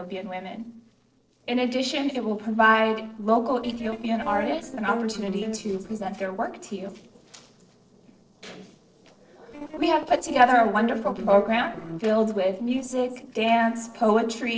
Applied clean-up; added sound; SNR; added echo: neural separator model SepFormer DNS4.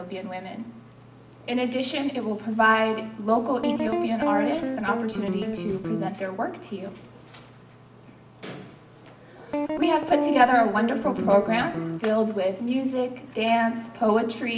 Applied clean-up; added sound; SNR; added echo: none; Guitar; 3 dB; none.